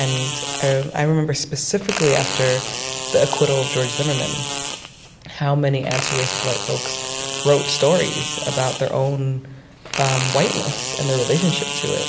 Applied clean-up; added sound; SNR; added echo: none; Fart; 5 dB; none.